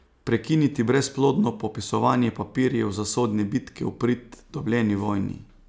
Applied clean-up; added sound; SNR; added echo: none; none; none; none.